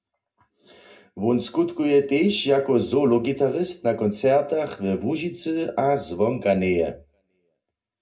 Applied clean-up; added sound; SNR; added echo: none; none; none; reverberation time 0.2 s.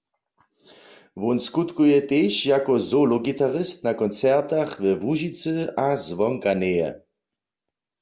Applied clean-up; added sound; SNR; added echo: none; none; none; none.